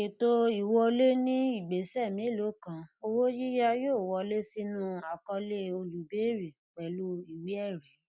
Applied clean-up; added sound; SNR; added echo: none; none; none; none.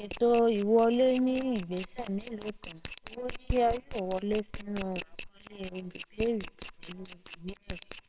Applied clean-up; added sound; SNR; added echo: neural separator model SepFormer WHAMR!.